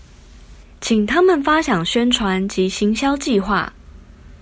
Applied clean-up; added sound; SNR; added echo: none; none; none; none.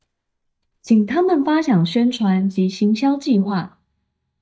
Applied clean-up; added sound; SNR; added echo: neural mask model DeepFilterNet 3.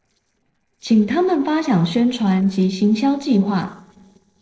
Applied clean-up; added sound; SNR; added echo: neural separator model SepFormer DNS4.